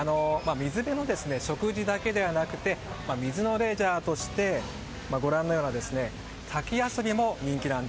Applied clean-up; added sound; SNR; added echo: none; none; none; none.